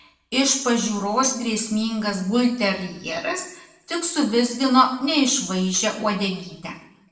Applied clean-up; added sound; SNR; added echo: none; Tambourine; 12 dB; reverberation time 0.6 s.